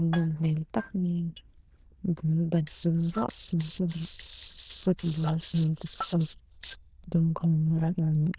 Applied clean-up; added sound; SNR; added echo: neural diffusion model UNIVERSE++.